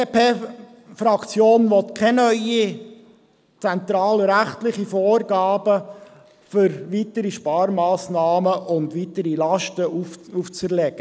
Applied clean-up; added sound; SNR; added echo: none; none; none; none.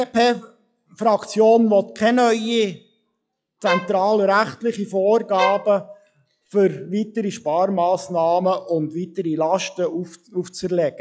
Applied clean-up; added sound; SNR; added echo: classical method log-MMSE.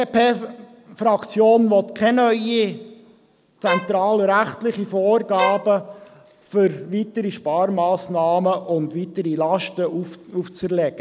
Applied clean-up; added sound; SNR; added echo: none; Bowed string instrument; 7 dB; none.